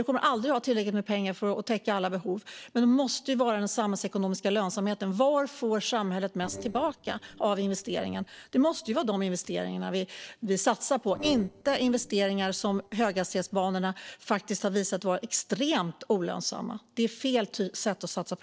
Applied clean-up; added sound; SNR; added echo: neural separator model SepFormer DNS4.